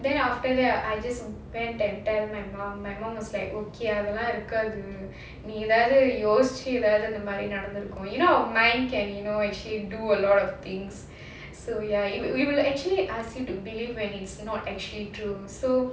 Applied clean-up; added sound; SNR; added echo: none; none; none; none.